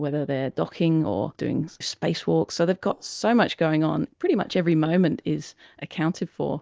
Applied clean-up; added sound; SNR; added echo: neural mask model DeepFilterNet 3.